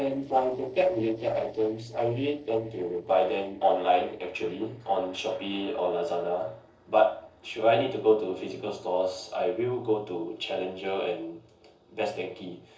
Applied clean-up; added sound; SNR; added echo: neural separator model SepFormer DNS4.